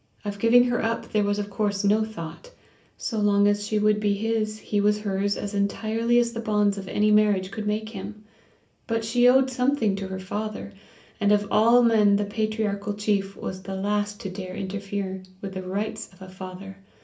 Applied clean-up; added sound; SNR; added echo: none; none; none; reverberation time 0.3 s.